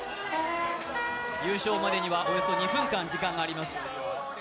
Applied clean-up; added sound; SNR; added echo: none; Wind instrument, woodwind instrument; 2 dB; none.